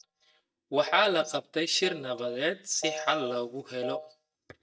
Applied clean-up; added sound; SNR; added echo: neural mask model DeepFilterNet 3.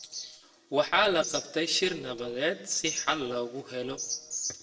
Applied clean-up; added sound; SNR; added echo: neural separator model SepFormer DNS4.